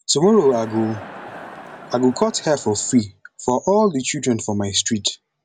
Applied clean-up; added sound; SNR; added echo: none; Crowd; 17 dB; none.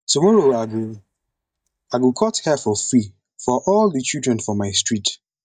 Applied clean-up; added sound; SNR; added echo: neural mask model DeepFilterNet 3.